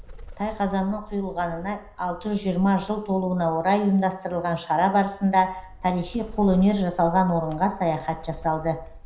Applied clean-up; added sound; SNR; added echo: none; Bird; 18 dB; reverberation time 0.5 s.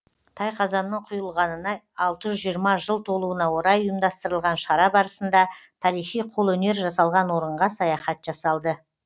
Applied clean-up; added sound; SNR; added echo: none; none; none; none.